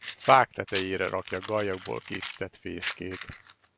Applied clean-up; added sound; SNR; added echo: none; Fire; 11 dB; none.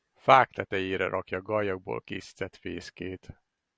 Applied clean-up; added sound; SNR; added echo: none; none; none; none.